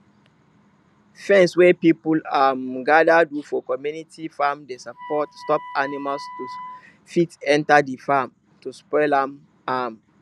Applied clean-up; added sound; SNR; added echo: none; Wind instrument, woodwind instrument; 18 dB; none.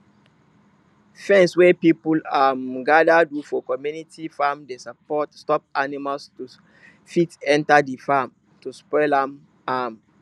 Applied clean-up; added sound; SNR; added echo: none; none; none; none.